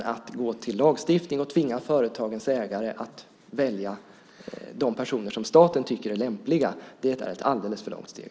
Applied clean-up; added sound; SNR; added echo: none; none; none; none.